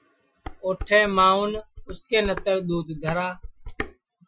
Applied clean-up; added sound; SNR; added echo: classical method Wiener filter.